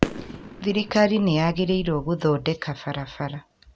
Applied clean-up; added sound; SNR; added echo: none; Fireworks; 8 dB; none.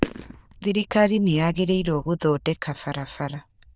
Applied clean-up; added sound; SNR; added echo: neural diffusion model UNIVERSE++.